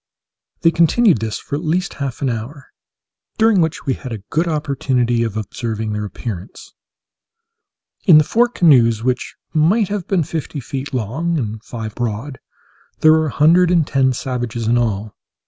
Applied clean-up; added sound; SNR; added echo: none; Bass drum; 15 dB; none.